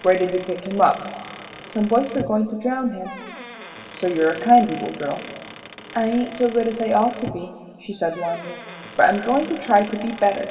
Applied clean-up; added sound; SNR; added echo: none; Squeak / Wood; 16 dB; reverberation time 2.0 s.